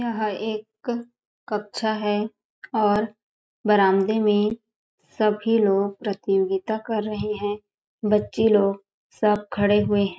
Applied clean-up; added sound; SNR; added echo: none; none; none; none.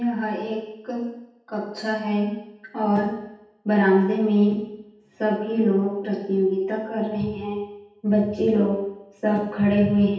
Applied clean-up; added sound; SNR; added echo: none; none; none; reverberation time 0.9 s.